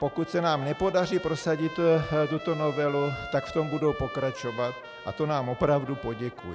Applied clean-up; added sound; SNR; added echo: none; Trumpet; 14 dB; none.